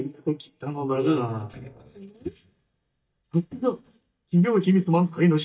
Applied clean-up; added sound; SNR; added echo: neural mask model DeepFilterNet 3.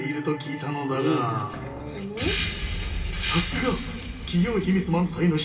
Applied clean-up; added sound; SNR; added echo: none; Chime; 7 dB; reverberation time 2.5 s.